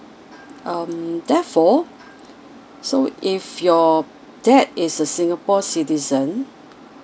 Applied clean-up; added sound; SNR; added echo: none; none; none; none.